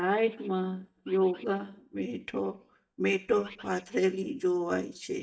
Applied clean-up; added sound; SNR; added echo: neural mask model DeepFilterNet 3.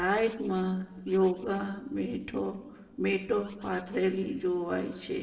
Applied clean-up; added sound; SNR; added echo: neural separator model SepFormer DNS4.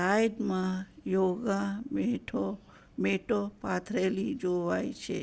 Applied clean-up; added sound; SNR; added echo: none; none; none; none.